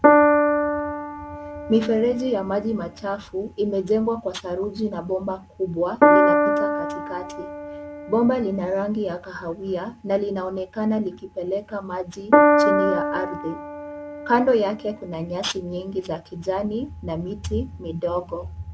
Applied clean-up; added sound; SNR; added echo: none; Piano; -4 dB; none.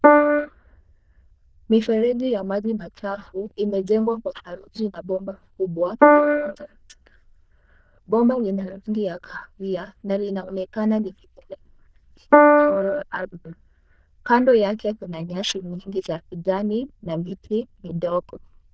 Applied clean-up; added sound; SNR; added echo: neural diffusion model UNIVERSE++.